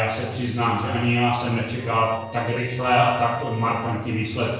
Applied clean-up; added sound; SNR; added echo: neural separator model SepFormer DNS4.